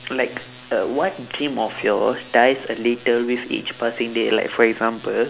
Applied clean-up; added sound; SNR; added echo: none; none; none; none.